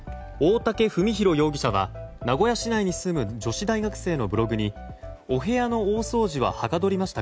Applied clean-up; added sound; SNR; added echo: none; none; none; none.